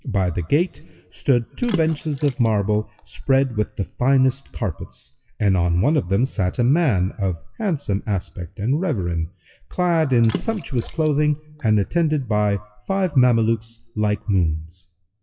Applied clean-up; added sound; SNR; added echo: classical method WPE with log-MMSE.